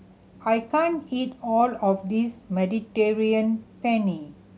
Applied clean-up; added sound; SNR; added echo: none; none; none; none.